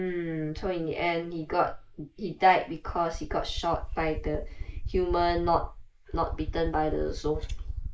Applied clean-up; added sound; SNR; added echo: neural mask model Resemble Enhance denoiser.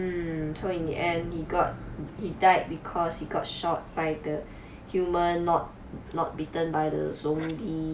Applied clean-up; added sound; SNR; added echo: none; none; none; none.